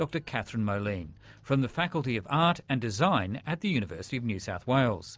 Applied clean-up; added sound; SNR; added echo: none; none; none; none.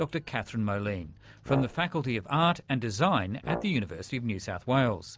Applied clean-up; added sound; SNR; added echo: none; Brass instrument; 10 dB; none.